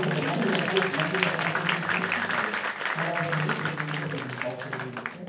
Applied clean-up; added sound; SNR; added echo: none; Applause / Crowd; -1 dB; reverberation time 0.9 s.